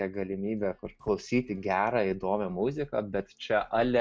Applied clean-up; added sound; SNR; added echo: none; none; none; none.